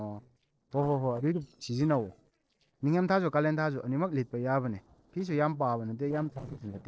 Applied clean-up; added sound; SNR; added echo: neural separator model SepFormer DNS4.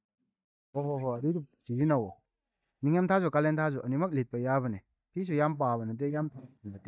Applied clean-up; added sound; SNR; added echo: neural mask model DeepFilterNet 3.